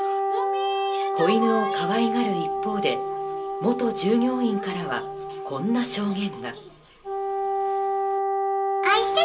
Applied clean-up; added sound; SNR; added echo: none; Wind instrument, woodwind instrument; 0 dB; reverberation time 0.2 s.